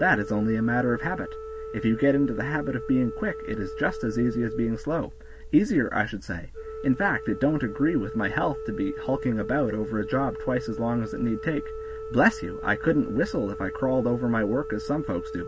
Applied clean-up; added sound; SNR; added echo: none; Organ; 10 dB; none.